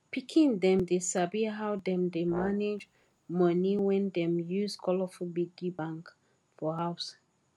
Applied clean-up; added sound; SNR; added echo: none; Brass instrument; 15 dB; none.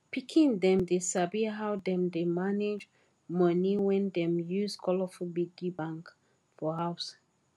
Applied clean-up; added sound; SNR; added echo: none; none; none; none.